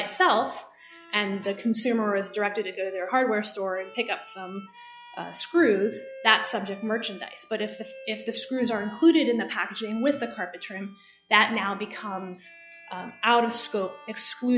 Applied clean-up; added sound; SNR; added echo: classical method log-MMSE.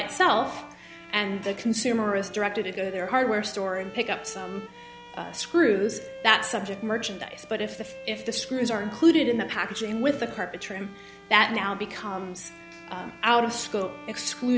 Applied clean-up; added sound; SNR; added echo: none; Bowed string instrument; 18 dB; none.